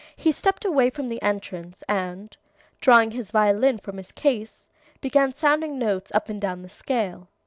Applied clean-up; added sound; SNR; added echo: none; none; none; none.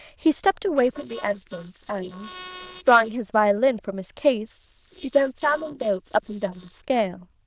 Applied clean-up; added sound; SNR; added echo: neural diffusion model UNIVERSE++.